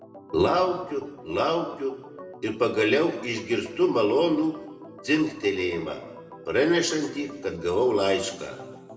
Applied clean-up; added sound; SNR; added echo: none; Organ; 18 dB; reverberation time 0.9 s.